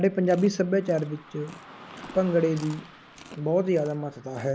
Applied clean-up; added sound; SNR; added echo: none; Car passing by / Traffic noise, roadway noise + Chewing, mastication; 20 dB; none.